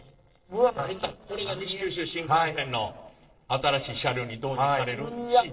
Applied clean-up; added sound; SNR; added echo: neural separator model SepFormer DNS4.